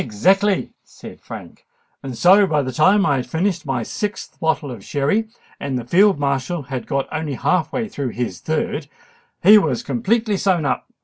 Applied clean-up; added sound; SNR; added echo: none; none; none; none.